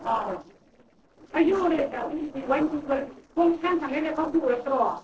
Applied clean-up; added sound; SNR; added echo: neural separator model SepFormer DNS4.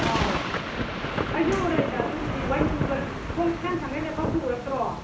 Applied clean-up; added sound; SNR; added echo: none; Thunder / Rain; -1 dB; reverberation time 0.8 s.